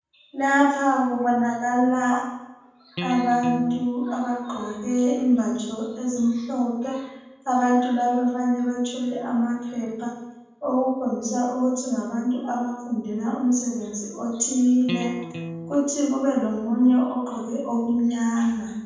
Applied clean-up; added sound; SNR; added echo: none; Electric guitar; 8 dB; reverberation time 1.2 s.